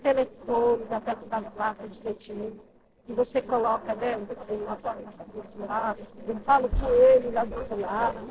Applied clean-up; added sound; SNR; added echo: neural separator model SepFormer DNS4.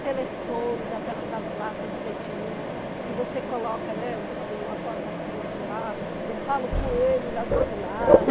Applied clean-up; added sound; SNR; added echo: none; Mechanisms; -4 dB; none.